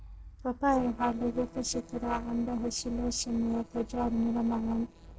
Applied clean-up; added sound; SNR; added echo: neural separator model SepFormer DNS4.